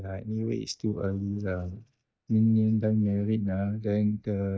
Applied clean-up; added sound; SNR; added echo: neural mask model DeepFilterNet 3.